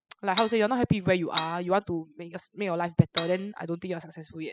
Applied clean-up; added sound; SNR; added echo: classical method spectral subtraction.